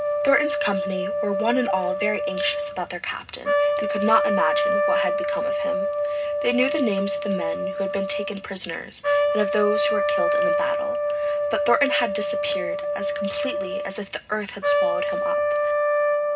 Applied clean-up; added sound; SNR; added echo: none; Trumpet; -3 dB; reverberation time 0.2 s.